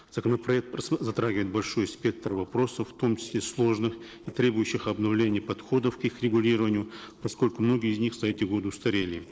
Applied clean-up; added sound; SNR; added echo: neural separator model SepFormer DNS4.